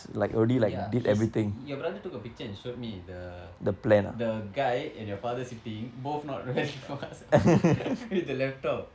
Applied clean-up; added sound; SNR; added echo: none; none; none; none.